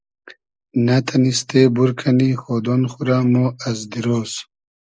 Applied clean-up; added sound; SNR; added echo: neural mask model Resemble Enhance denoiser.